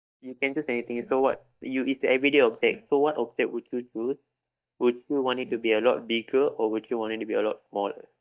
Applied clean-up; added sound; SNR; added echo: neural mask model DeepFilterNet 3.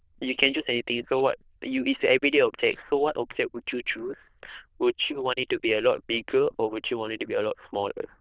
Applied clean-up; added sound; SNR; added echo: neural diffusion model UNIVERSE++.